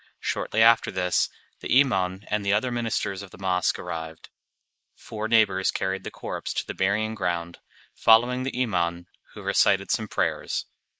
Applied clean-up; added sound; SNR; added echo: neural mask model Resemble Enhance denoiser.